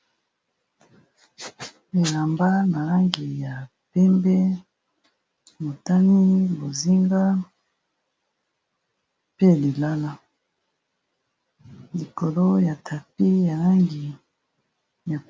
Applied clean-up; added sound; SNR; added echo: none; none; none; none.